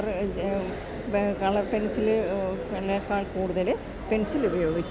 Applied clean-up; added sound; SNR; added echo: none; none; none; none.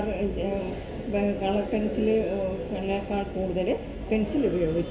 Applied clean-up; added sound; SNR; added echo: none; none; none; reverberation time 0.7 s.